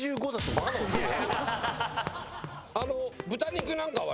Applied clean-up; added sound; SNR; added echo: none; Run; 10 dB; none.